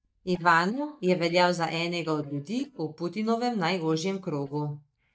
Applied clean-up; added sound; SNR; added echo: neural mask model DeepFilterNet 3.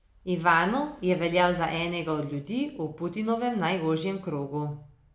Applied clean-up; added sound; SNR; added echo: none; none; none; none.